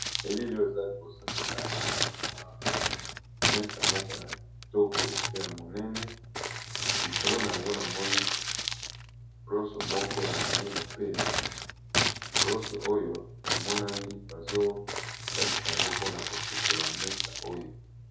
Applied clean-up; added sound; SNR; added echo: none; Crumpling, crinkling; -3 dB; reverberation time 0.5 s.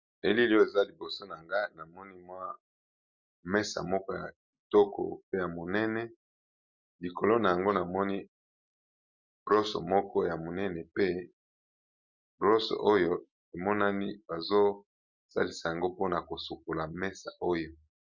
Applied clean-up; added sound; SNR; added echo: none; none; none; none.